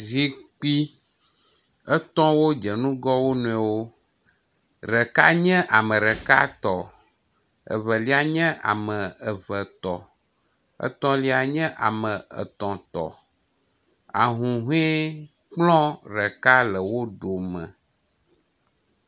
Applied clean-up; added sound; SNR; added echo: none; none; none; none.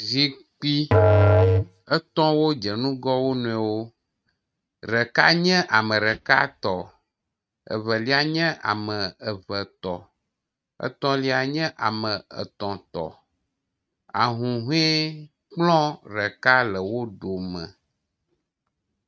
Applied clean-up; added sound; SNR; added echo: neural mask model RNNoise.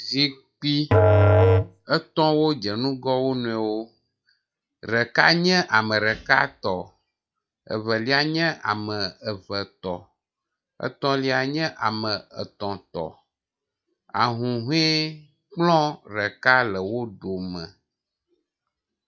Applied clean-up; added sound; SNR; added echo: classical method log-MMSE.